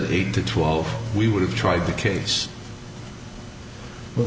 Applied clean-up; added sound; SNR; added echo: none; none; none; none.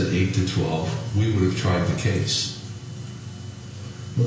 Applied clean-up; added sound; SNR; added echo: none; none; none; reverberation time 0.5 s.